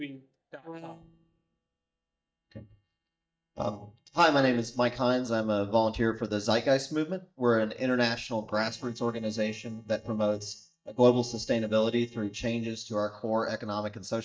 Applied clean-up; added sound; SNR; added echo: neural mask model DeepFilterNet 3.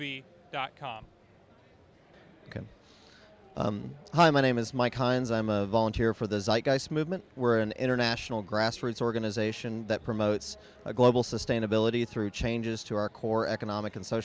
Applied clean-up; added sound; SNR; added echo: none; none; none; none.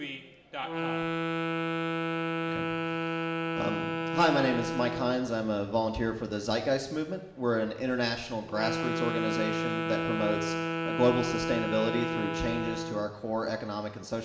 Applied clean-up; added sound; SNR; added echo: none; Wind instrument, woodwind instrument; 2 dB; reverberation time 0.9 s.